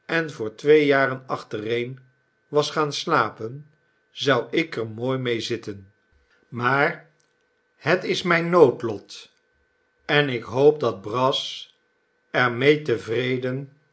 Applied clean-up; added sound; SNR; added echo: none; none; none; none.